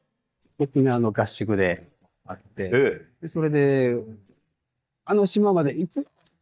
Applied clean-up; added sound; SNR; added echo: neural mask model DeepFilterNet 3.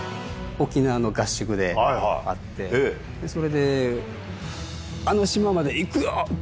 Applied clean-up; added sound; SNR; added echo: none; none; none; none.